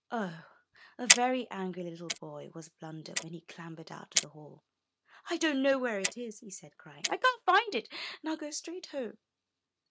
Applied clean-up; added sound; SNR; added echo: neural mask model RNNoise.